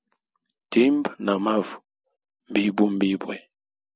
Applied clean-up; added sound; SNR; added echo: none; none; none; none.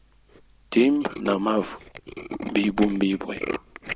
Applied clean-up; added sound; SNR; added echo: none; Tools; 11 dB; none.